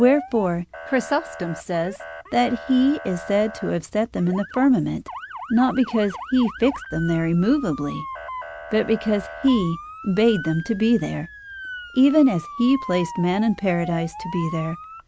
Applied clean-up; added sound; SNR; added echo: none; Motor vehicle (road) / Siren; 14 dB; none.